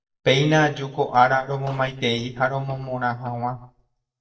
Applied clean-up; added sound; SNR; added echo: neural mask model DeepFilterNet 3.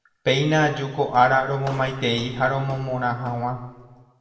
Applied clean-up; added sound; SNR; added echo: none; Walk, footsteps; 20 dB; reverberation time 1.2 s.